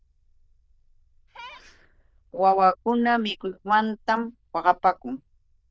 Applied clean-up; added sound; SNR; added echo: neural diffusion model UNIVERSE++.